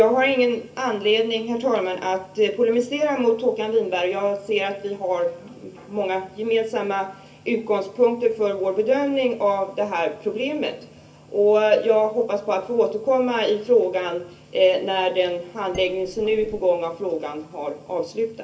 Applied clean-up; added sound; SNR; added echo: none; Dishes, pots, and pans; 19 dB; reverberation time 0.3 s.